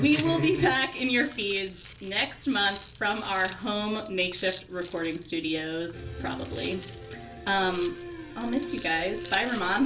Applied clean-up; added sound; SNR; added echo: none; Rattle; 13 dB; reverberation time 0.3 s.